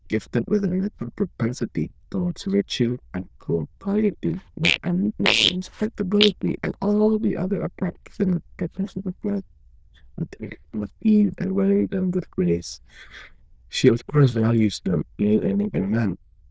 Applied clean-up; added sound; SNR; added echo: neural diffusion model UNIVERSE++.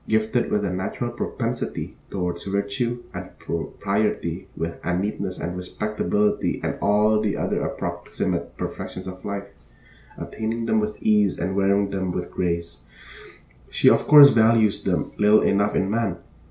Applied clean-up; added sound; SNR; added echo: none; none; none; none.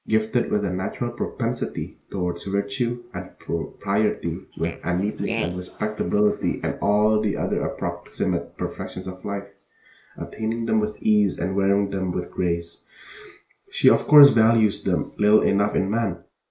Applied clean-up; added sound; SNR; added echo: neural mask model Resemble Enhance denoiser.